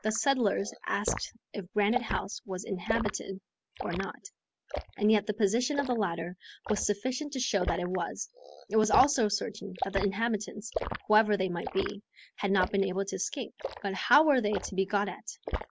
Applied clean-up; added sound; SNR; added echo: none; Liquid; 10 dB; none.